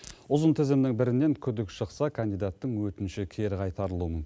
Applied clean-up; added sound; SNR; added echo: none; none; none; none.